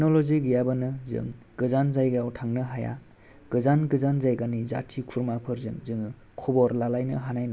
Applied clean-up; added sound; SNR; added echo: none; none; none; none.